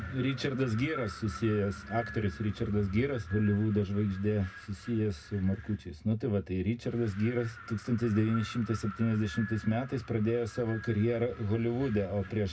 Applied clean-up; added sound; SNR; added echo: none; Wind; 17 dB; reverberation time 0.2 s.